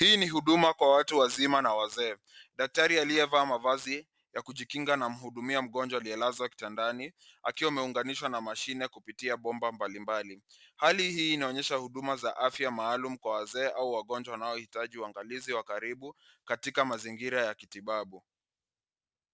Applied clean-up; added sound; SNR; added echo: none; none; none; none.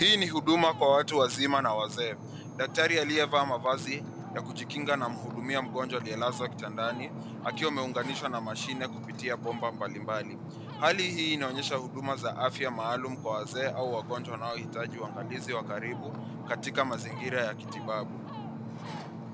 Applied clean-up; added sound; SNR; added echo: none; Ocean; 9 dB; none.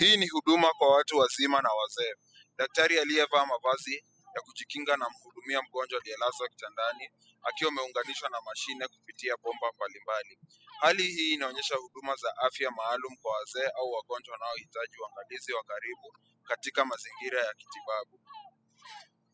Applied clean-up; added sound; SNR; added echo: classical method spectral subtraction.